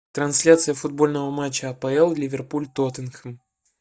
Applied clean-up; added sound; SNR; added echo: neural mask model DeepFilterNet 3.